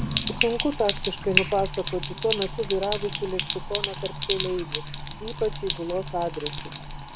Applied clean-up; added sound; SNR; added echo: none; Sink (filling or washing); 1 dB; none.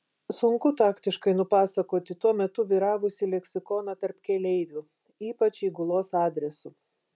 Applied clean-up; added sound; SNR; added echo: none; none; none; none.